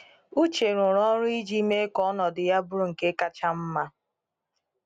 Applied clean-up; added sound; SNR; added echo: none; none; none; none.